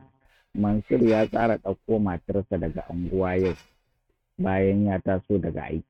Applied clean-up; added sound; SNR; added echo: neural mask model RNNoise.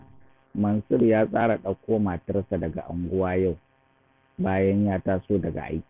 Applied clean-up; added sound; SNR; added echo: none; none; none; none.